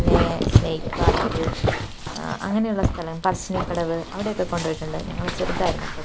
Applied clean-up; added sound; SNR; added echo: none; Dog; -3 dB; none.